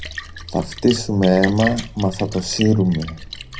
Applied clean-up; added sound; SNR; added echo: none; Splash, splatter; 12 dB; reverberation time 0.3 s.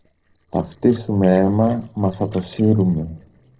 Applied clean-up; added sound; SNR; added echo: neural separator model SepFormer DNS4.